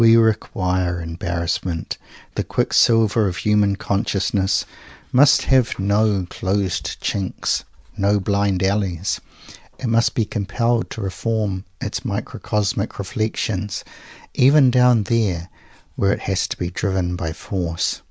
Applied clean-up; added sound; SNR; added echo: none; none; none; none.